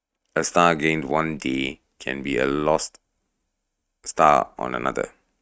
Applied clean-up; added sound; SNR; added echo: neural mask model RNNoise.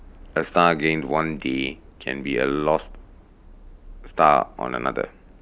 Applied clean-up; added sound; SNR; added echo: none; Subway, metro, underground; 20 dB; none.